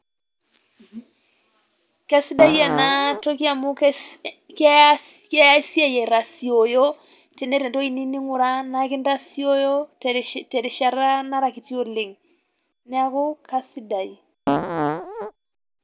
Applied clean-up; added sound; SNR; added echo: none; Fart; 2 dB; none.